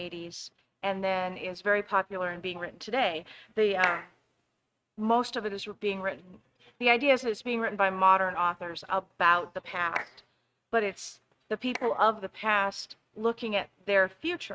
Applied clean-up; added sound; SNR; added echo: neural mask model RNNoise.